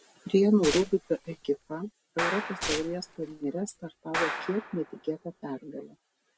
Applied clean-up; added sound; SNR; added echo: none; Clapping + Tearing; 7 dB; none.